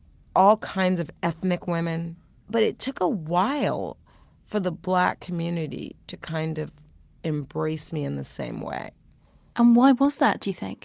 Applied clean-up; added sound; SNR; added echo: none; none; none; none.